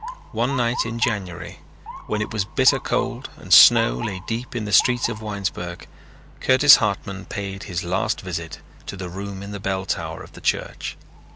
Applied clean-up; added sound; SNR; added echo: none; Motor vehicle (road) / Siren; 15 dB; none.